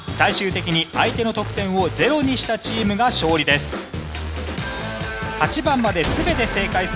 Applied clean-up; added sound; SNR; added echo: none; none; none; none.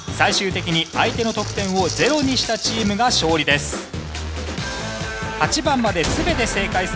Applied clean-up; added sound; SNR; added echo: none; Rattle (instrument); 13 dB; none.